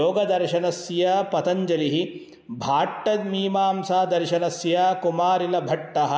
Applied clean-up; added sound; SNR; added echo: none; none; none; none.